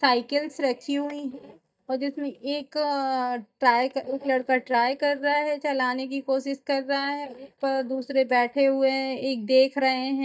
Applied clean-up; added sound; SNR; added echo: neural mask model DeepFilterNet 3.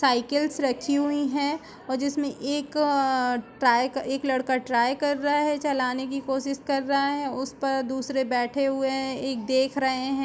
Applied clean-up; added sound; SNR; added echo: none; none; none; none.